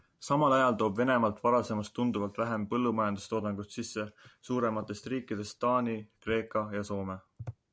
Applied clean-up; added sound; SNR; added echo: none; none; none; none.